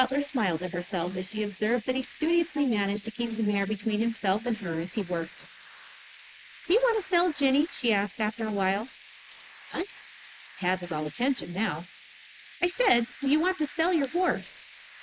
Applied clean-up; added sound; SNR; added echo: neural mask model Resemble Enhance denoiser.